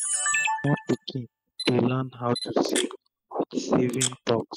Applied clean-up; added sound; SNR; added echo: classical method spectral subtraction.